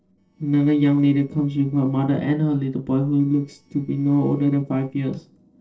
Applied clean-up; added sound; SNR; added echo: neural separator model SepFormer DNS4.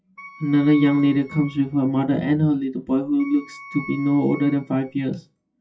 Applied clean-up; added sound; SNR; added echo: classical method WPE with log-MMSE.